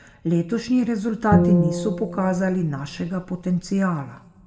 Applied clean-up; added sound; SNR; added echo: none; Bowed string instrument; 2 dB; reverberation time 0.6 s.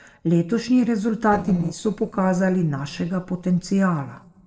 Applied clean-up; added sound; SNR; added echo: neural separator model SepFormer DNS4.